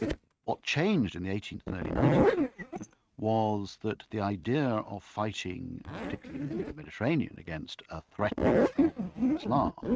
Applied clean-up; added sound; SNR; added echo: neural mask model RNNoise.